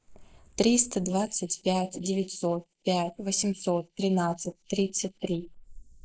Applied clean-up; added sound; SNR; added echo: neural mask model Resemble Enhance denoiser.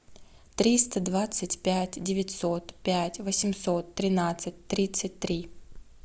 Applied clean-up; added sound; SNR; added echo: none; none; none; none.